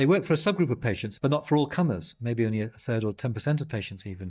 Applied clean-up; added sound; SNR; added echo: neural mask model DeepFilterNet 3.